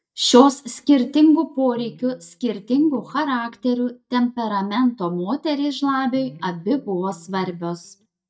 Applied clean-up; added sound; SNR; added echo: neural mask model DeepFilterNet 3.